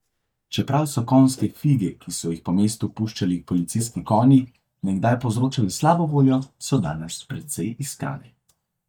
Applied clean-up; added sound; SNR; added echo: neural mask model DeepFilterNet 3.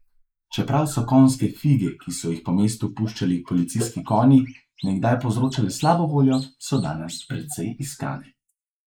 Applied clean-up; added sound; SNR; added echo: neural mask model Resemble Enhance denoiser.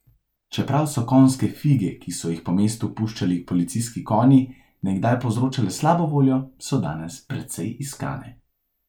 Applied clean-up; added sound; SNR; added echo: none; none; none; none.